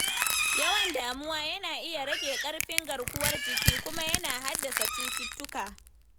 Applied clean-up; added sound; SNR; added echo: none; Livestock, farm animals, working animals + Crushing; -4 dB; none.